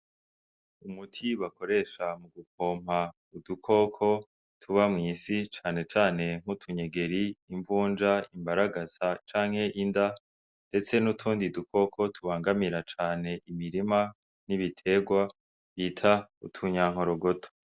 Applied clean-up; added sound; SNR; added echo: none; none; none; none.